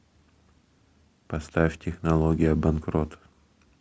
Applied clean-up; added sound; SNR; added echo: none; none; none; none.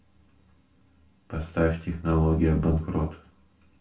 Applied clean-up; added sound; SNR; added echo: none; none; none; reverberation time 0.3 s.